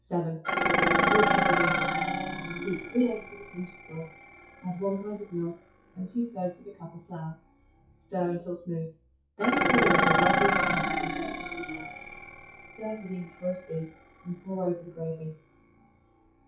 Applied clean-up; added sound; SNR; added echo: classical method WPE with log-MMSE.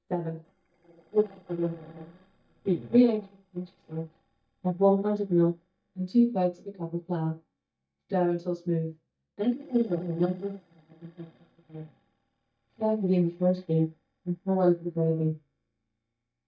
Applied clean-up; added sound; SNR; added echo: neural mask model DeepFilterNet 3.